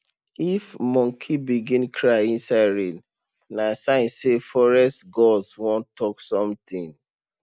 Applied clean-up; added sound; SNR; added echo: none; none; none; none.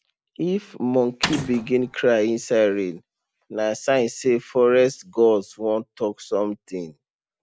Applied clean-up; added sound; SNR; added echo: none; Mechanisms; 6 dB; none.